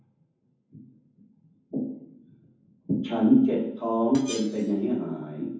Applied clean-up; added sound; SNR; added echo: none; Screech; 16 dB; reverberation time 0.9 s.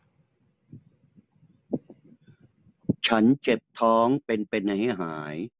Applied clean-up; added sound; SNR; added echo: none; none; none; none.